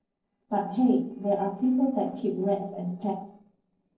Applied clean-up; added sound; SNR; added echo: neural separator model SepFormer DNS4.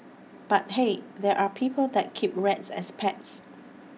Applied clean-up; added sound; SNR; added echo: none; none; none; none.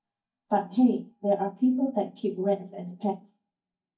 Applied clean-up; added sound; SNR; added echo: neural mask model DeepFilterNet 3.